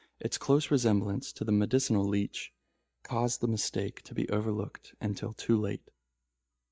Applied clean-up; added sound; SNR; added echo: neural mask model DeepFilterNet 3.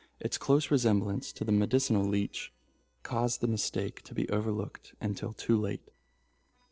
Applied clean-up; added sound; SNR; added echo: neural separator model SepFormer DNS4.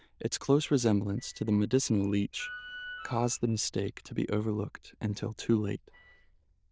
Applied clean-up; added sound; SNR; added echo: neural diffusion model UNIVERSE++.